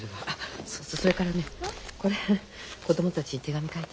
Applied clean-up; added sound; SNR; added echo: none; Boom; 17 dB; none.